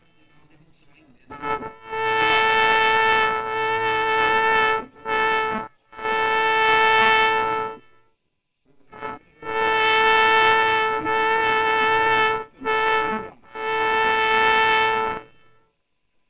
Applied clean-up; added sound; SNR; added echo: neural separator model SepFormer WHAMR!.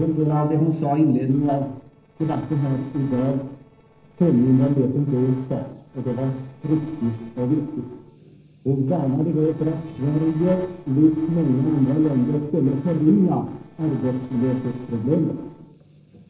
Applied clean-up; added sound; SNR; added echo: neural separator model SepFormer DNS4.